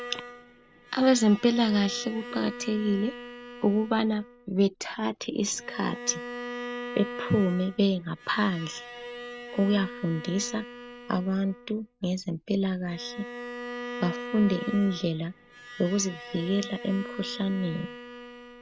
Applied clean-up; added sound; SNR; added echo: none; Bowed string instrument; 12 dB; none.